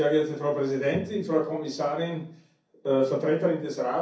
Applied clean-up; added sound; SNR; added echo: none; none; none; reverberation time 0.6 s.